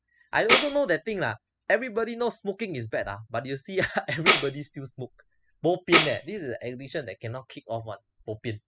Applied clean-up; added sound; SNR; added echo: classical method spectral subtraction.